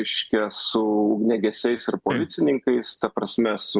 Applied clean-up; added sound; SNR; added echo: none; none; none; none.